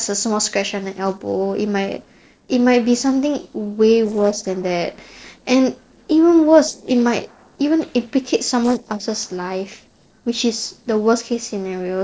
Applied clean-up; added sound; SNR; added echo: neural separator model SepFormer DNS4.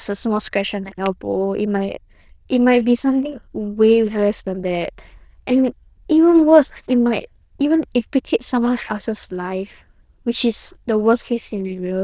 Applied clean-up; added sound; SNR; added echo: neural diffusion model UNIVERSE++.